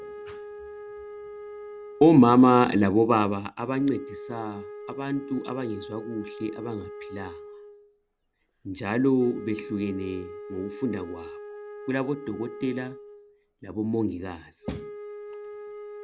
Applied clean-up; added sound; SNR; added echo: none; Wind instrument, woodwind instrument; 15 dB; none.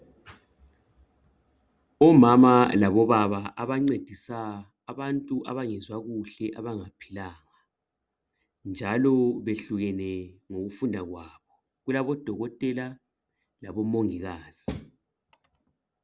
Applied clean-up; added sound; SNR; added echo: none; none; none; none.